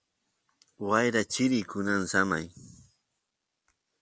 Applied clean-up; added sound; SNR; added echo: none; none; none; none.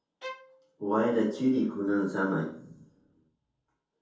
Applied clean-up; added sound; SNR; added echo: none; Bowed string instrument; 14 dB; reverberation time 0.6 s.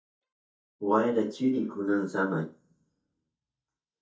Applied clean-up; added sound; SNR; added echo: neural mask model DeepFilterNet 3.